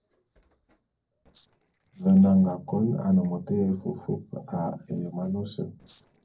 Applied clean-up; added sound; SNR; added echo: neural separator model SepFormer DNS4.